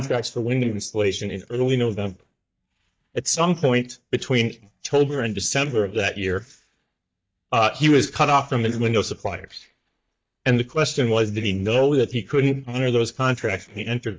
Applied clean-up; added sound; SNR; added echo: neural mask model DeepFilterNet 3.